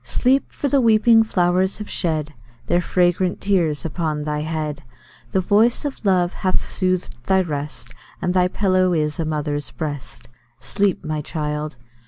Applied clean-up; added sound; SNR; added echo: none; none; none; none.